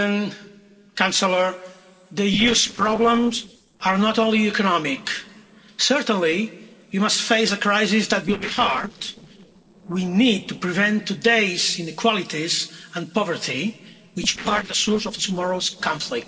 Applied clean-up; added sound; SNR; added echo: neural separator model SepFormer DNS4.